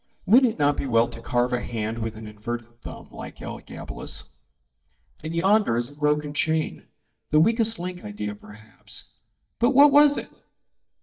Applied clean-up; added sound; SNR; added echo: neural mask model DeepFilterNet 3.